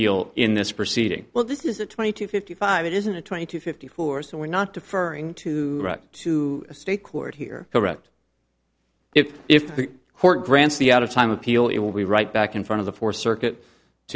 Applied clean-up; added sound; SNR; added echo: none; none; none; none.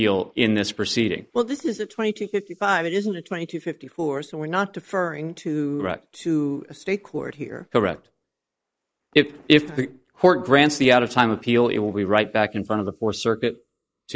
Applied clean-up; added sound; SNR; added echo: neural mask model Resemble Enhance denoiser.